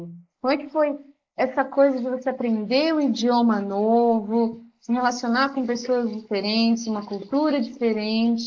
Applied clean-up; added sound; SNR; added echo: neural mask model Resemble Enhance denoiser.